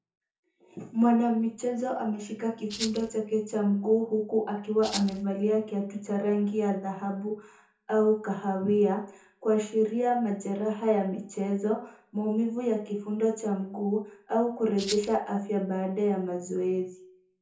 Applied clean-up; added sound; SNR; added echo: none; Rattle (instrument); 10 dB; reverberation time 0.5 s.